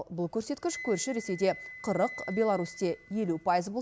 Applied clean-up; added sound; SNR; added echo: none; Wind instrument, woodwind instrument; 15 dB; none.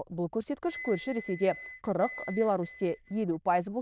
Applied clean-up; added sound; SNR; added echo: neural diffusion model UNIVERSE++.